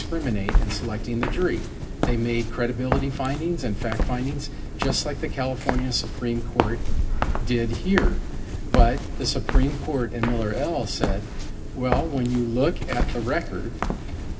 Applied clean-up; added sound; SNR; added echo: none; Walk, footsteps; -2 dB; reverberation time 0.4 s.